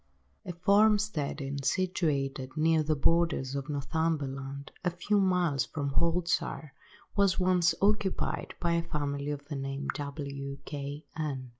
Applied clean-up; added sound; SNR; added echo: none; none; none; none.